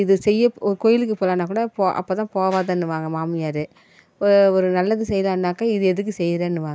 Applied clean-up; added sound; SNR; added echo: none; none; none; none.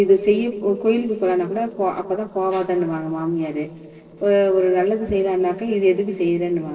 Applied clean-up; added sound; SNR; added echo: neural separator model SepFormer DNS4.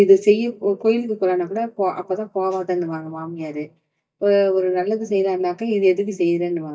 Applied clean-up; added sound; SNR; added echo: neural mask model DeepFilterNet 3.